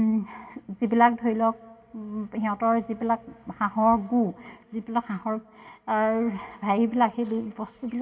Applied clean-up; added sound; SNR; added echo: none; none; none; reverberation time 0.4 s.